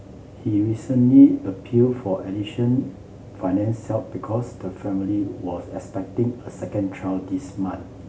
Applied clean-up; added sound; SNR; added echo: none; none; none; none.